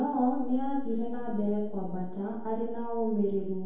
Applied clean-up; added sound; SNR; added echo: none; none; none; reverberation time 2.0 s.